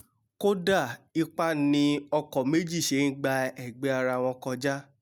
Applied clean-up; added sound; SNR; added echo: none; none; none; none.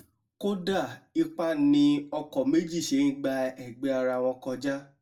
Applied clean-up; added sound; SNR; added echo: none; none; none; reverberation time 0.2 s.